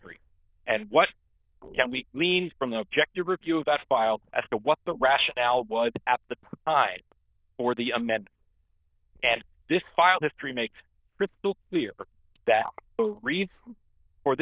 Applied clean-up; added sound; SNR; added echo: neural diffusion model UNIVERSE++.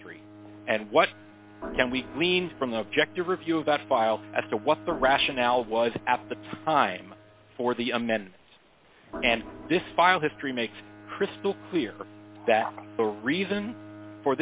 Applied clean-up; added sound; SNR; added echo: none; Organ + Bowed string instrument; 16 dB; none.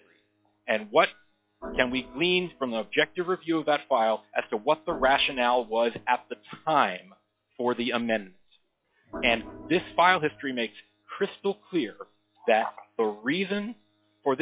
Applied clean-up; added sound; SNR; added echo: classical method log-MMSE.